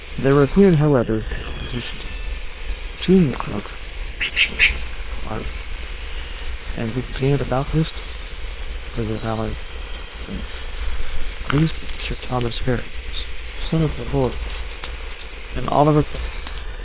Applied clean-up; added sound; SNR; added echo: neural separator model SepFormer WHAM!.